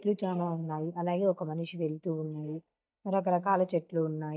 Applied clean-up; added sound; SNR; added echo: neural mask model DeepFilterNet 3.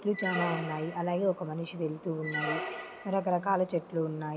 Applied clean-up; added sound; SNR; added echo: none; Squeak; 8 dB; none.